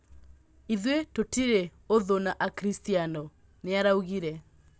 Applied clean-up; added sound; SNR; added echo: none; none; none; none.